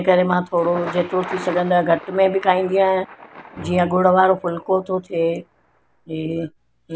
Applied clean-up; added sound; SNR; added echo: none; Thunder; 18 dB; none.